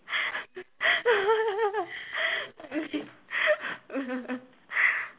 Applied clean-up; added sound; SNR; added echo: none; none; none; none.